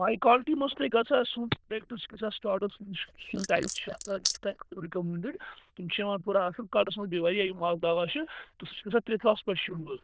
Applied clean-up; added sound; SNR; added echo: neural diffusion model UNIVERSE++.